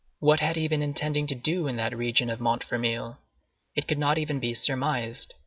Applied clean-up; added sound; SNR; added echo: none; none; none; none.